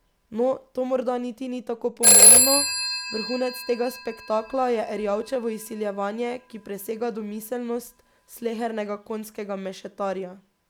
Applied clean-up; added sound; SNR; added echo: none; Telephone; -4 dB; none.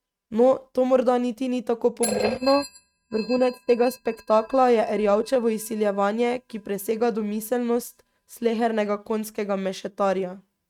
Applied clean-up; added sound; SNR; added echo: neural mask model RNNoise.